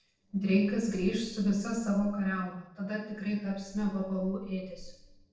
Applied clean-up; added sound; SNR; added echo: neural separator model SepFormer DNS4.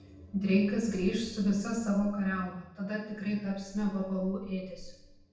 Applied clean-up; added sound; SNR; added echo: none; Buzz; 19 dB; reverberation time 0.8 s.